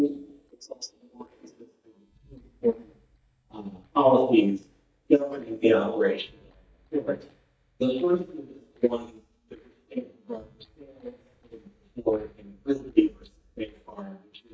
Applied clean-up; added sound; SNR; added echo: neural mask model DeepFilterNet 3.